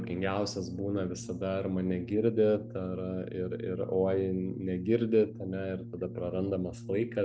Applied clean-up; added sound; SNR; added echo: none; Brass instrument; 12 dB; none.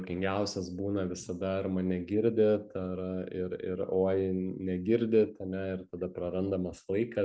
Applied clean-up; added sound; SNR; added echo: none; none; none; none.